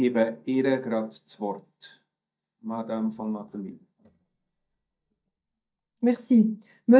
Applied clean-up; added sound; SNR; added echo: neural mask model DeepFilterNet 3.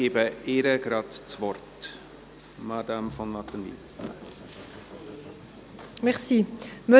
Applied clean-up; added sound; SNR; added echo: none; none; none; none.